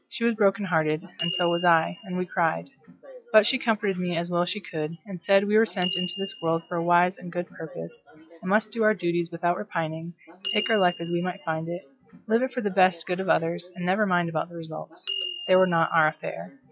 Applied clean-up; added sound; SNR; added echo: classical method log-MMSE.